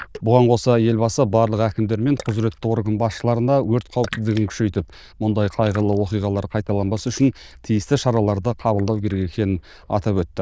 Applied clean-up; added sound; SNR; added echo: neural diffusion model UNIVERSE++.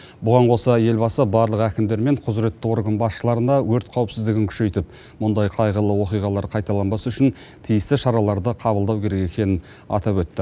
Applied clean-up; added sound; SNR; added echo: none; none; none; none.